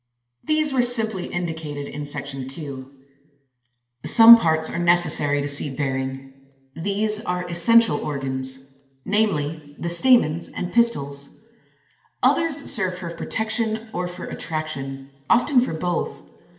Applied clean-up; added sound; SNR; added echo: none; none; none; reverberation time 1.5 s.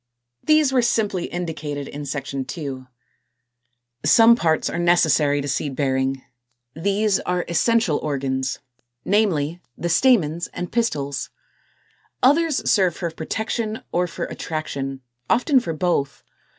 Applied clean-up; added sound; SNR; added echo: none; none; none; none.